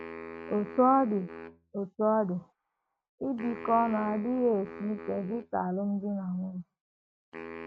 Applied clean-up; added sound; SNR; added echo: neural mask model RNNoise.